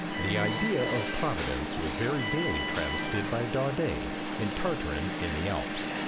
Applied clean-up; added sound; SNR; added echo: none; Alarm; 0 dB; none.